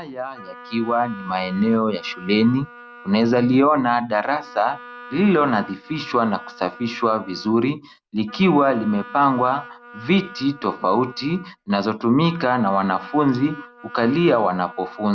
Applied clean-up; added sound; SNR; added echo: none; Wind instrument, woodwind instrument; 19 dB; none.